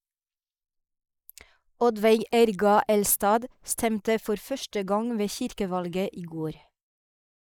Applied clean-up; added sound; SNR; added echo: neural mask model Resemble Enhance denoiser.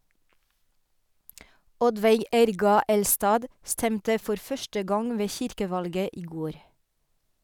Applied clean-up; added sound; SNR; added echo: none; none; none; none.